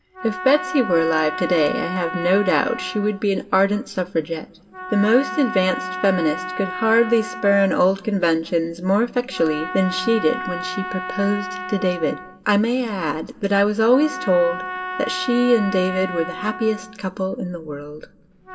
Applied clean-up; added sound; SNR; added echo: none; Trumpet; 10 dB; reverberation time 0.3 s.